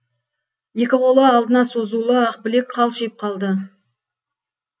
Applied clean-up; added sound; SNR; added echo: none; none; none; none.